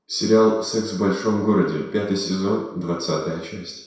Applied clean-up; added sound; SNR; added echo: none; none; none; reverberation time 0.7 s.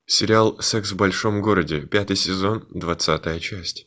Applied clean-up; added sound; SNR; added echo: none; none; none; none.